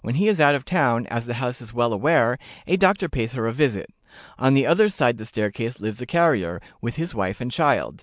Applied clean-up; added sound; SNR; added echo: none; none; none; none.